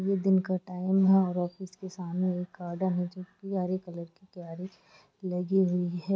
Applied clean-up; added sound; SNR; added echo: none; none; none; none.